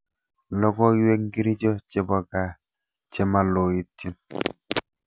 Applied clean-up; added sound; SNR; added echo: none; none; none; none.